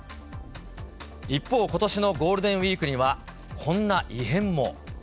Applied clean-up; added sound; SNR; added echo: none; none; none; none.